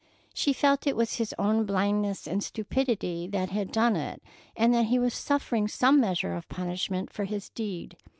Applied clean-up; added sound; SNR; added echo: none; none; none; none.